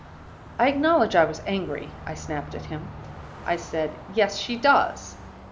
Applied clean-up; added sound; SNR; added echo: none; Car passing by; 15 dB; none.